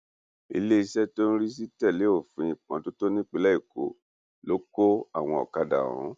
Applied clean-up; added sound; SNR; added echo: none; none; none; none.